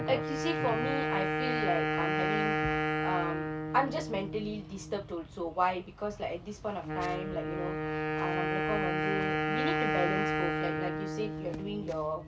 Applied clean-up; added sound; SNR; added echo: none; Wind instrument, woodwind instrument; -2 dB; none.